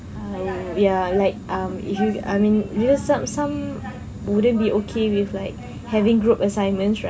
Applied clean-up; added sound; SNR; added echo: none; none; none; none.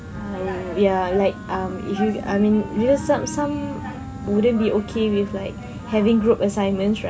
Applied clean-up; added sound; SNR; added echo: none; Wind instrument, woodwind instrument; 18 dB; none.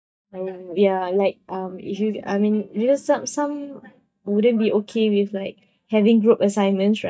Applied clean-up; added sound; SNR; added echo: neural mask model DeepFilterNet 3.